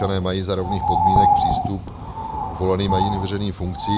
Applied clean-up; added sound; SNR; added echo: none; Bird; -2 dB; none.